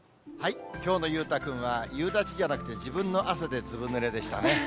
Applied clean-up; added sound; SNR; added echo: none; none; none; none.